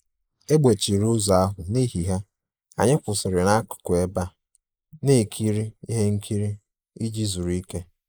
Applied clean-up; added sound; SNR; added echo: neural mask model Resemble Enhance denoiser.